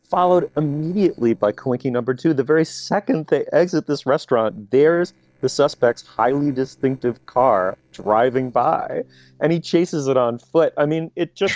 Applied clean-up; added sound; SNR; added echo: neural separator model SepFormer DNS4.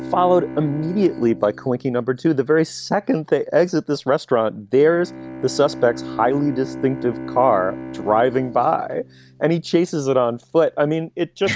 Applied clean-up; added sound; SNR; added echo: none; Bowed string instrument; 15 dB; none.